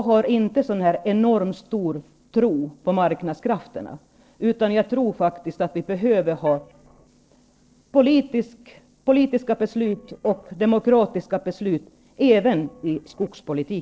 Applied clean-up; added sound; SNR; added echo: neural separator model SepFormer DNS4.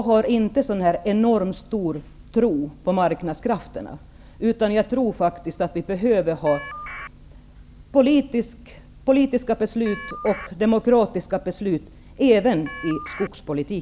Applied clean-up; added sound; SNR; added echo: none; Telephone; 12 dB; none.